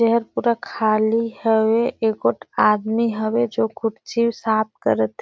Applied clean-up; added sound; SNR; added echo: none; none; none; none.